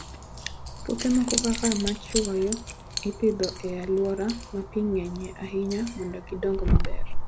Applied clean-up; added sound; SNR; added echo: none; Keys jangling; 1 dB; none.